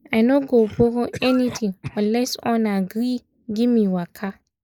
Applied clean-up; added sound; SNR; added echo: neural mask model Resemble Enhance denoiser.